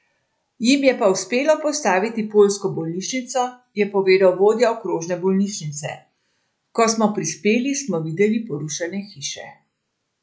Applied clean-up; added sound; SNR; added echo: none; none; none; none.